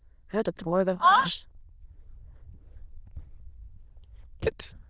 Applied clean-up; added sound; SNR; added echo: neural diffusion model UNIVERSE++.